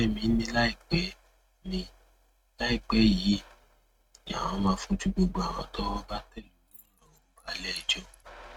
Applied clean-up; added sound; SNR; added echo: neural mask model RNNoise.